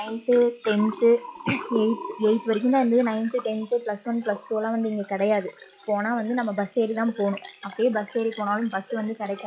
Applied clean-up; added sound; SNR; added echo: classical method log-MMSE.